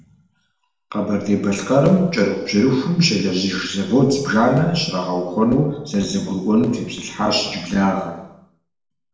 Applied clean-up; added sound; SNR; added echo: none; none; none; reverberation time 0.9 s.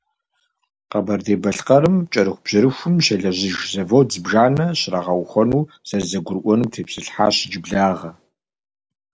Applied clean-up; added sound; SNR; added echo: none; none; none; none.